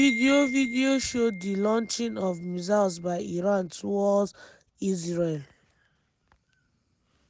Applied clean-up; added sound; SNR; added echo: none; none; none; none.